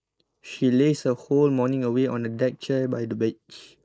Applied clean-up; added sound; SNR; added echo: neural mask model Resemble Enhance denoiser.